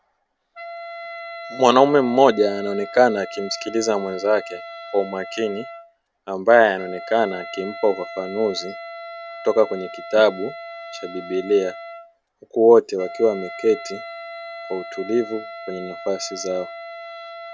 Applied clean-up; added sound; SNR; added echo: none; Wind instrument, woodwind instrument; 14 dB; none.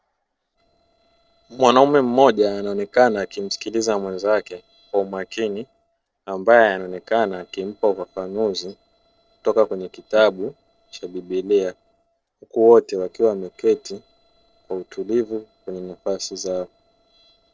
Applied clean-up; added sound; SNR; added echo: neural separator model SepFormer DNS4.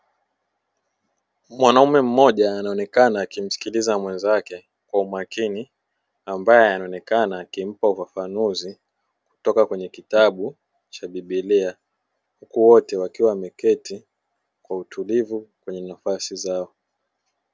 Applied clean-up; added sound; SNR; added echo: none; none; none; none.